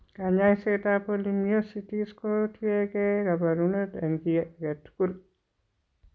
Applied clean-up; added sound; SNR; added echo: none; none; none; none.